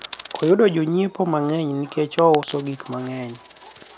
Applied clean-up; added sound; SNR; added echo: none; Coin (dropping); 16 dB; none.